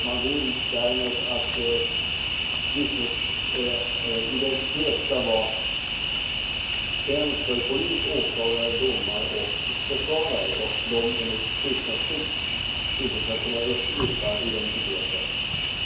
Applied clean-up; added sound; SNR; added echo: none; Cricket; -3 dB; reverberation time 2.4 s.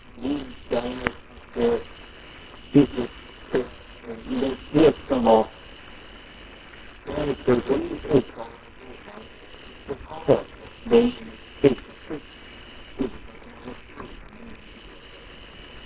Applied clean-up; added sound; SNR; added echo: neural separator model SepFormer WHAMR!.